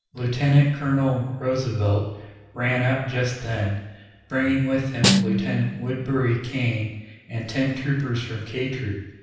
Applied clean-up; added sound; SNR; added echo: none; Snare drum; 1 dB; reverberation time 0.9 s.